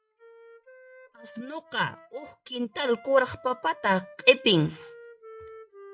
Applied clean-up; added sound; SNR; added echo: classical method log-MMSE.